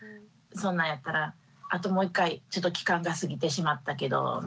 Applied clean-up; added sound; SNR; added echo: none; none; none; none.